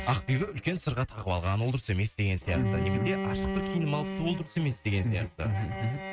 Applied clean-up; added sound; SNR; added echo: neural mask model RNNoise.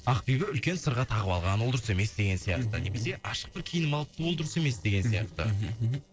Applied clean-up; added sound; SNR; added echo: neural separator model SepFormer DNS4.